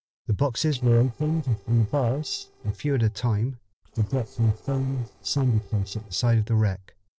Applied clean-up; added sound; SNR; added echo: neural separator model SepFormer DNS4.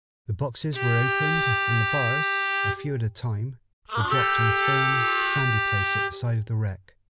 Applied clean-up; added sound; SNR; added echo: none; Bowed string instrument + Harmonica; -2 dB; none.